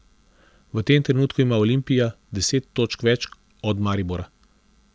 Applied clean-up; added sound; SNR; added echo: none; none; none; none.